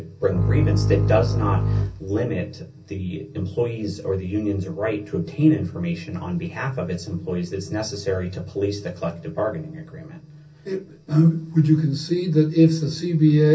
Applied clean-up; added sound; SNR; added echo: none; Bowed string instrument; -1 dB; reverberation time 0.3 s.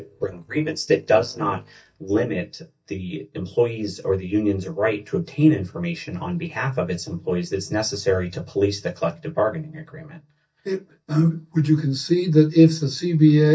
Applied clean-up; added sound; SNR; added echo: neural mask model DeepFilterNet 3.